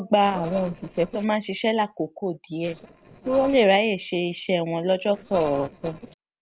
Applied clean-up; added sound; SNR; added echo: neural separator model SepFormer DNS4.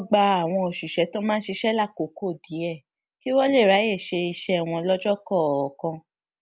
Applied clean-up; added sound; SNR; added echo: none; none; none; none.